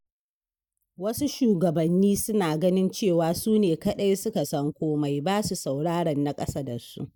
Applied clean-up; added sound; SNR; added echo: neural mask model Resemble Enhance denoiser.